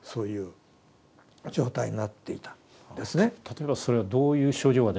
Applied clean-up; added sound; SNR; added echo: none; none; none; none.